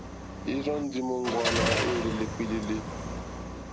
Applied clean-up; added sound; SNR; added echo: none; Car; 1 dB; none.